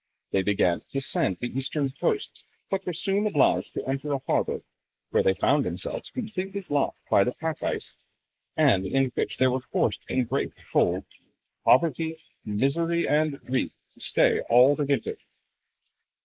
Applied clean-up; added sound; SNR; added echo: neural mask model Resemble Enhance denoiser.